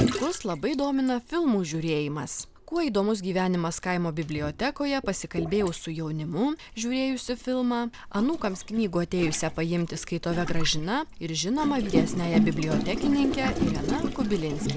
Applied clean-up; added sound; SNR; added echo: none; Gurgling; 4 dB; none.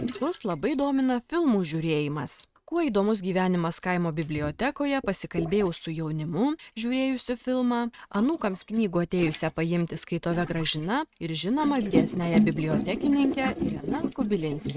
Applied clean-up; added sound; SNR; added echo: neural mask model RNNoise.